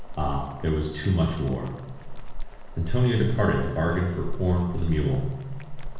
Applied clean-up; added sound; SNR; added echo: none; Boiling; 5 dB; reverberation time 1.1 s.